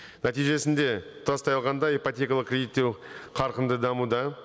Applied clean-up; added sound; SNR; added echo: none; none; none; none.